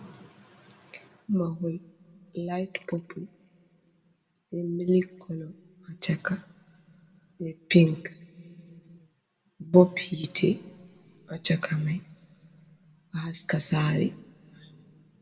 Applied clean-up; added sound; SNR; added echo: none; none; none; reverberation time 2.2 s.